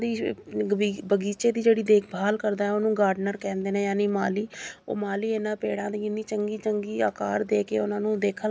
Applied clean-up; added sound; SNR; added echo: none; none; none; none.